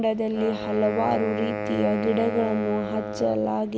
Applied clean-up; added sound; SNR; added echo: none; Wind instrument, woodwind instrument; 6 dB; none.